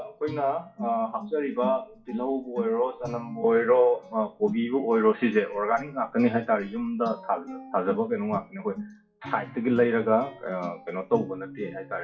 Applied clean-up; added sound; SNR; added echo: classical method WPE with log-MMSE.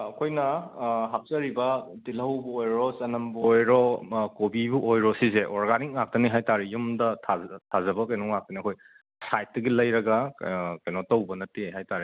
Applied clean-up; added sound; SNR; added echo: none; none; none; none.